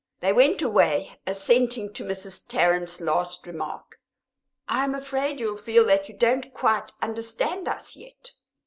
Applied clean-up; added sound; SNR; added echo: none; none; none; none.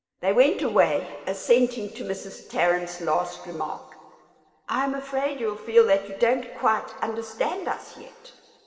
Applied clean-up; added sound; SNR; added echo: none; none; none; reverberation time 2.5 s.